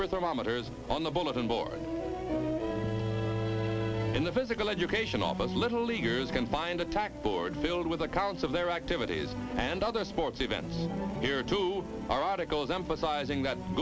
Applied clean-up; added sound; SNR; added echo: none; none; none; none.